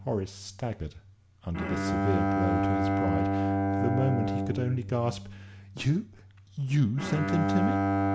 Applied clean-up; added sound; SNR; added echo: none; Bowed string instrument; -1 dB; none.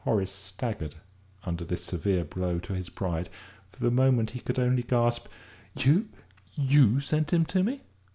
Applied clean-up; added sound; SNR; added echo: none; none; none; none.